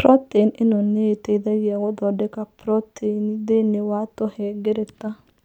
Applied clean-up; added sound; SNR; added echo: none; none; none; none.